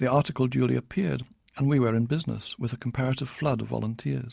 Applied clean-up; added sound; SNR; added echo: none; none; none; none.